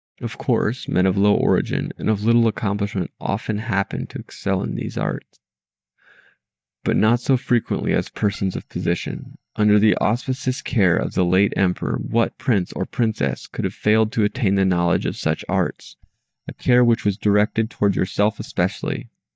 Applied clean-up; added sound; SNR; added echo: neural mask model DeepFilterNet 3.